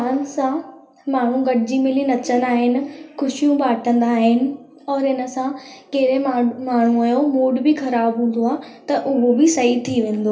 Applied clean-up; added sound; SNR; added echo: none; none; none; reverberation time 0.3 s.